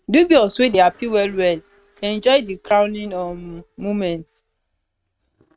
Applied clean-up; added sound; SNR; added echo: neural mask model RNNoise.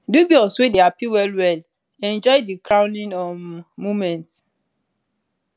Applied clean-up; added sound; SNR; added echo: none; none; none; none.